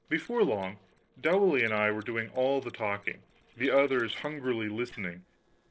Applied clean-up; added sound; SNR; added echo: neural separator model SepFormer DNS4.